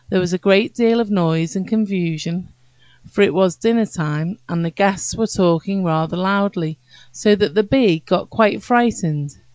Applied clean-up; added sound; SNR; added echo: none; none; none; none.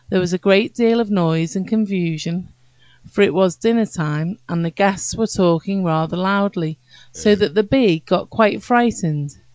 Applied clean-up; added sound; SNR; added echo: none; Burping, eructation; 19 dB; none.